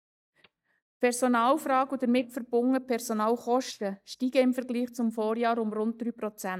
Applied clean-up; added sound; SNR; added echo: neural mask model DeepFilterNet 3.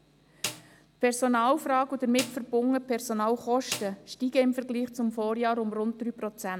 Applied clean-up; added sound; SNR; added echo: none; Snare drum; 14 dB; none.